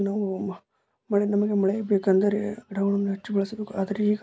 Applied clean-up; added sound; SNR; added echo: none; none; none; none.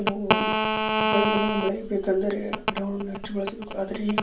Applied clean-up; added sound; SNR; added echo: none; Telephone; -1 dB; reverberation time 0.3 s.